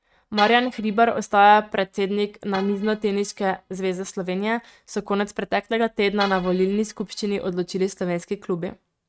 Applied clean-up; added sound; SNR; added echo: neural mask model RNNoise.